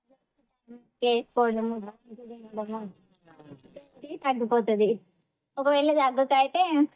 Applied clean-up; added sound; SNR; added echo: neural mask model DeepFilterNet 3.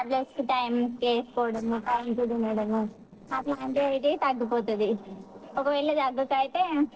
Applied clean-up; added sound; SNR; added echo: neural separator model SepFormer DNS4.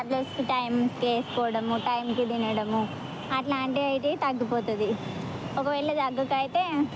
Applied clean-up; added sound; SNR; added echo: none; none; none; none.